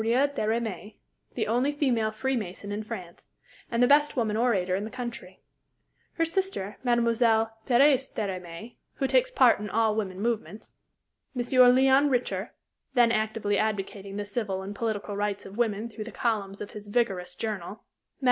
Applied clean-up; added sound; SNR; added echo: none; none; none; none.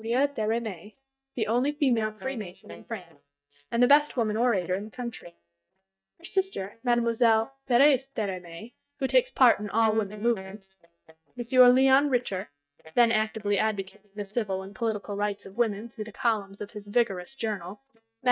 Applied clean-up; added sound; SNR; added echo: neural mask model DeepFilterNet 3.